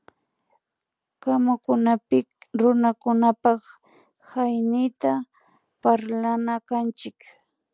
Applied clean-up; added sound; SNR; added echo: none; none; none; none.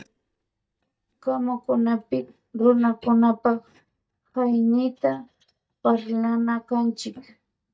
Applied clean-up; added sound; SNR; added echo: neural mask model DeepFilterNet 3.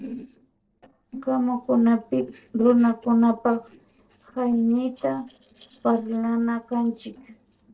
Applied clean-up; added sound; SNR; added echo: neural separator model SepFormer DNS4.